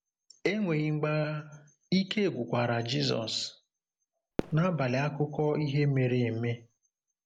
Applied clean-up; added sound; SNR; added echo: none; Fireworks; 13 dB; none.